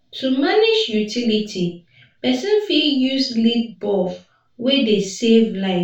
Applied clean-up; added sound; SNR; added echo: none; none; none; reverberation time 0.3 s.